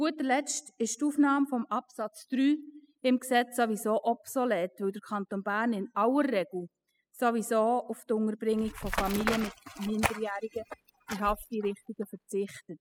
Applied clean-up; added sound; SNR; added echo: classical method spectral subtraction.